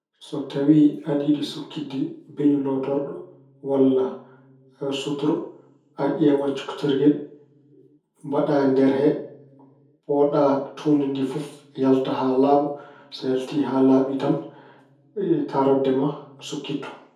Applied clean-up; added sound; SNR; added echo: none; none; none; reverberation time 0.6 s.